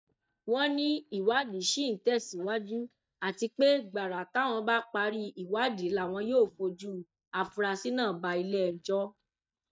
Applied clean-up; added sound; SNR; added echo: neural mask model DeepFilterNet 3.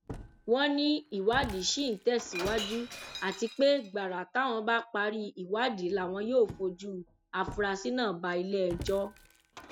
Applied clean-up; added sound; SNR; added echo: none; Shatter; 15 dB; none.